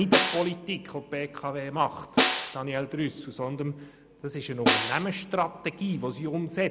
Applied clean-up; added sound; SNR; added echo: none; Snare drum; 0 dB; none.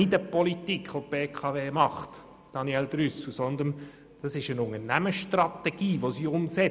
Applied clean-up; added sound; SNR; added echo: none; none; none; none.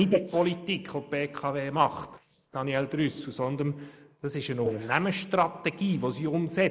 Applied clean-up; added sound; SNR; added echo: neural mask model Resemble Enhance denoiser.